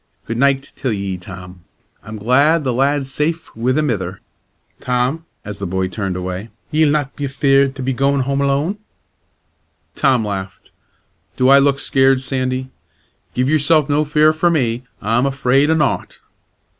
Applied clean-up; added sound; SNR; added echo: none; none; none; none.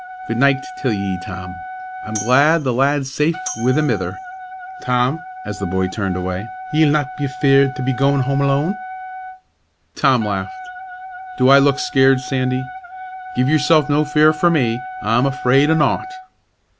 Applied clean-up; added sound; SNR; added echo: none; Tambourine + Wind instrument, woodwind instrument; 12 dB; none.